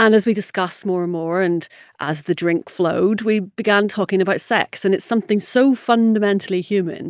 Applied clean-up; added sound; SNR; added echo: none; none; none; none.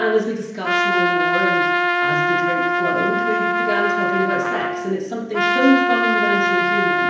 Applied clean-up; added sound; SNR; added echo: none; Trumpet; -4 dB; reverberation time 0.9 s.